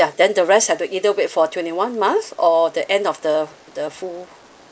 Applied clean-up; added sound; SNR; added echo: neural mask model Resemble Enhance denoiser.